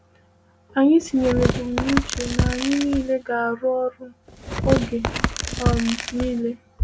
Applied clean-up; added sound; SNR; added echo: none; Tearing; 2 dB; none.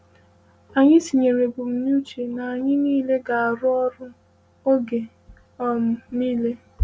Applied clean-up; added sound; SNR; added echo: none; none; none; none.